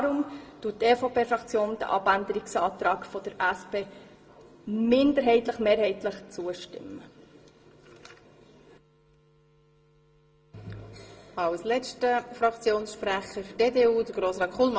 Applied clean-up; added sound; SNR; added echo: none; none; none; reverberation time 0.9 s.